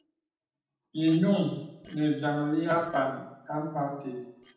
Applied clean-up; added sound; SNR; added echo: neural separator model SepFormer DNS4.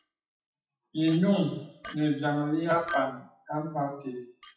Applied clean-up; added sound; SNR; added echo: classical method WPE with log-MMSE.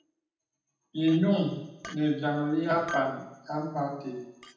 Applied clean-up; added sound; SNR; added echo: none; Chink, clink; 17 dB; reverberation time 0.8 s.